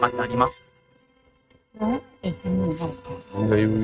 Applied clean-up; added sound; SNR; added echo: neural mask model RNNoise.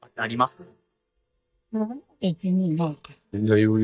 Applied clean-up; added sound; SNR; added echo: neural mask model DeepFilterNet 3.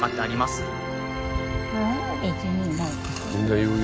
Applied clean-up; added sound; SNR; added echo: none; none; none; none.